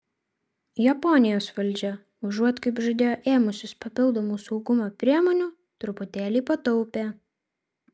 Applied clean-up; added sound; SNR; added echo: none; none; none; none.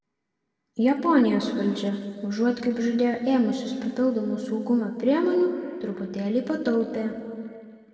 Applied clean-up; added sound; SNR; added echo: none; none; none; reverberation time 2.1 s.